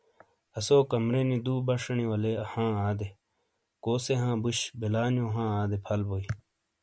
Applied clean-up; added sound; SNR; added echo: none; none; none; none.